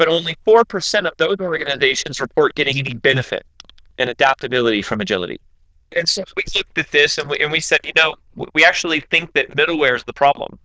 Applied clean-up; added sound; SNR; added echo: neural diffusion model UNIVERSE++.